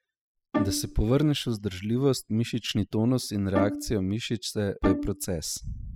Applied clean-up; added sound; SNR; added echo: classical method spectral subtraction.